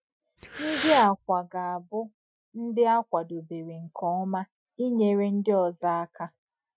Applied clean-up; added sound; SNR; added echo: classical method Wiener filter.